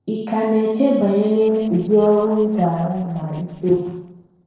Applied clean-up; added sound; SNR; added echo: neural separator model SepFormer DNS4.